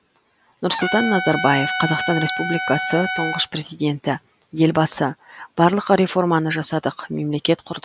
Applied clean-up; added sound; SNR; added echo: none; Trumpet; 4 dB; none.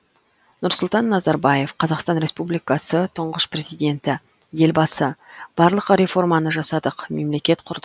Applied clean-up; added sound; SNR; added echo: none; none; none; none.